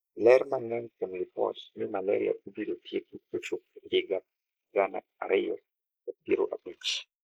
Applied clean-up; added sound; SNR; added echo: neural mask model Resemble Enhance denoiser.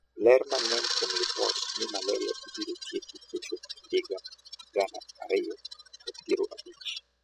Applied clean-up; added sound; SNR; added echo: classical method spectral subtraction.